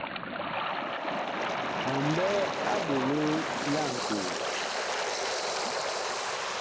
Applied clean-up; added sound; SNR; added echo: none; Waves, surf; -3 dB; none.